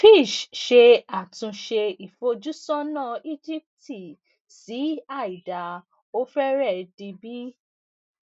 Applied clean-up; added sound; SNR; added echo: none; none; none; none.